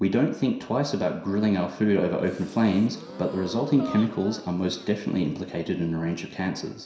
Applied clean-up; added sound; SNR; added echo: none; Gasp; 16 dB; reverberation time 0.7 s.